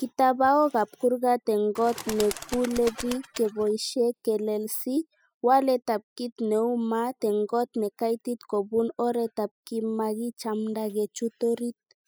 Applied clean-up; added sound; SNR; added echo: classical method spectral subtraction.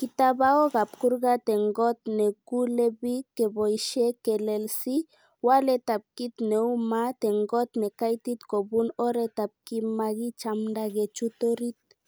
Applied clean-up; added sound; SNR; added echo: none; none; none; none.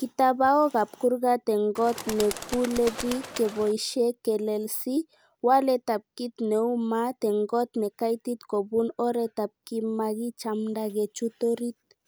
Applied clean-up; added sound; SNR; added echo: none; Bird; 11 dB; none.